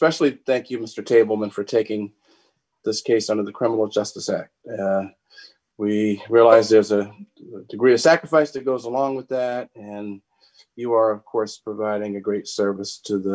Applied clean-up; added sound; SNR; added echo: none; Bowed string instrument; 10 dB; none.